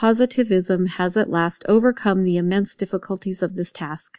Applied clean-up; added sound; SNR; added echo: none; none; none; none.